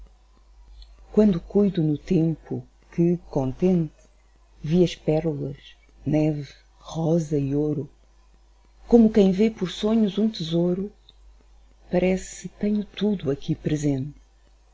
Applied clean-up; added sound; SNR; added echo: none; none; none; none.